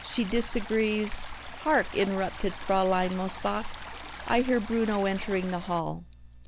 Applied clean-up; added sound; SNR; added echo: none; Stream; 15 dB; none.